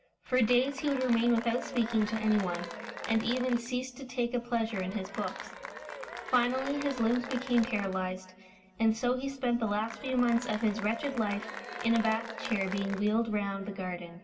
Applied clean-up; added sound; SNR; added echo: none; Applause / Cheering; 11 dB; reverberation time 2.0 s.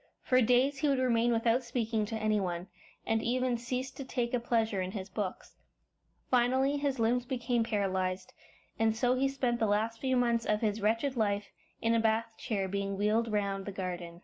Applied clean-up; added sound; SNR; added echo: none; none; none; none.